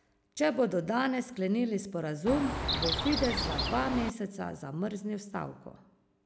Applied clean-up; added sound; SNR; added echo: none; Chirp, tweet; 1 dB; none.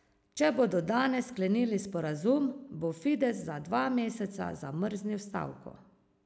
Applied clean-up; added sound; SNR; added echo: none; none; none; none.